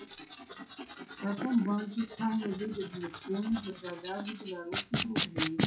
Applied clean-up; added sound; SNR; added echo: classical method WPE with log-MMSE.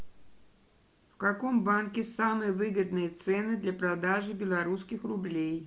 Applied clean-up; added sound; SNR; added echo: none; none; none; none.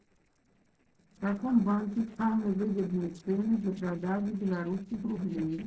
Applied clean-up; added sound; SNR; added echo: neural separator model SepFormer DNS4.